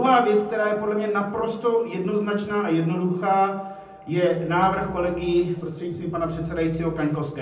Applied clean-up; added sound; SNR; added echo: none; Growling; 19 dB; reverberation time 0.6 s.